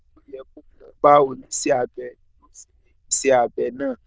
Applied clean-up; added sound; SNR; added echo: neural diffusion model UNIVERSE++.